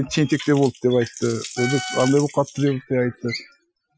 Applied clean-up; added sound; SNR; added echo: classical method Wiener filter.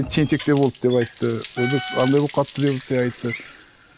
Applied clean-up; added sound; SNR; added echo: none; Water tap, faucet + Wind instrument, woodwind instrument; 12 dB; none.